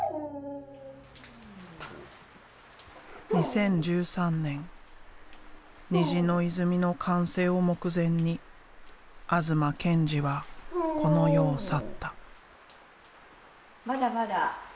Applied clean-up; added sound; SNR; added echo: none; Dog; 8 dB; none.